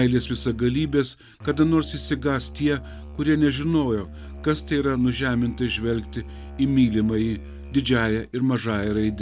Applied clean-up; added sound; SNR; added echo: none; Musical instrument; 14 dB; none.